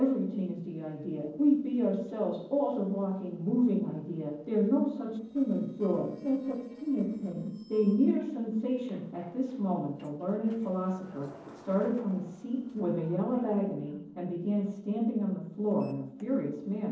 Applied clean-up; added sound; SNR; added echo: neural separator model SepFormer DNS4.